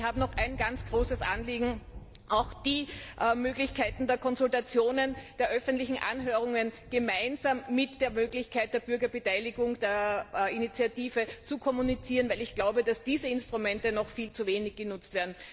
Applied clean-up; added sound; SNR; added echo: none; Thunder; 15 dB; none.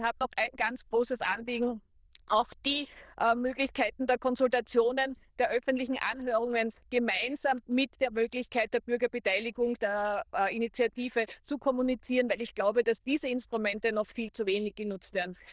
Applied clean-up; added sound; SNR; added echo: neural diffusion model UNIVERSE++.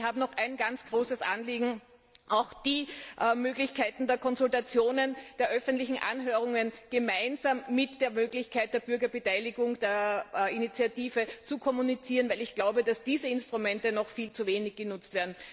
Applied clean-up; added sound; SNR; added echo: none; none; none; none.